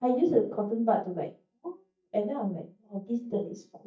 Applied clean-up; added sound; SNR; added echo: neural mask model DeepFilterNet 3.